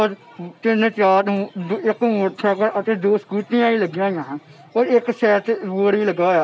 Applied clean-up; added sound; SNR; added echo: none; none; none; none.